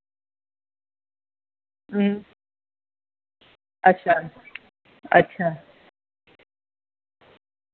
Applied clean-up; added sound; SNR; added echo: none; none; none; none.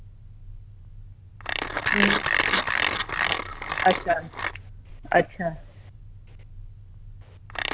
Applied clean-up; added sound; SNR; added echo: none; Mechanisms; -2 dB; none.